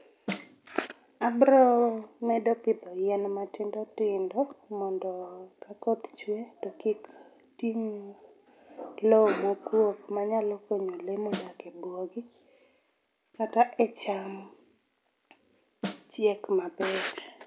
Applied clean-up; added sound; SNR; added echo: none; Snare drum; 9 dB; none.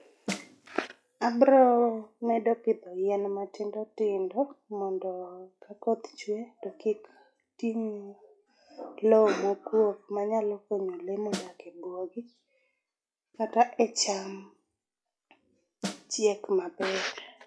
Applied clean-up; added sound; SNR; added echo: classical method log-MMSE.